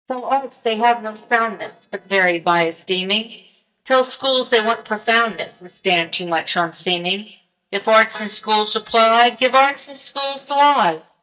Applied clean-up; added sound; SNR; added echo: neural mask model DeepFilterNet 3.